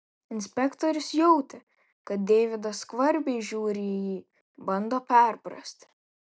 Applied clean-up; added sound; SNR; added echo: none; none; none; none.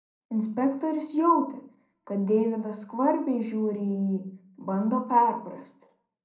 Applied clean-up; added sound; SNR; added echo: none; none; none; reverberation time 0.5 s.